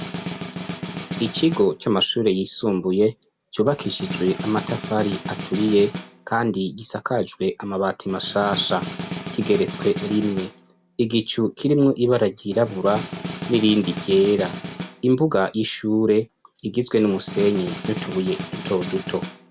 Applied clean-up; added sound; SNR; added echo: none; Snare drum; 11 dB; none.